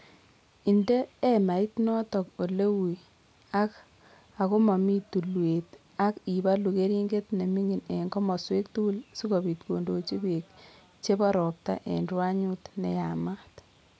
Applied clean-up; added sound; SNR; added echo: none; none; none; none.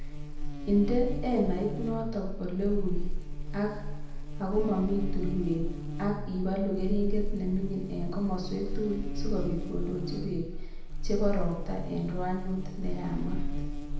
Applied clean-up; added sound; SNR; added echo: none; Buzz; -1 dB; reverberation time 0.9 s.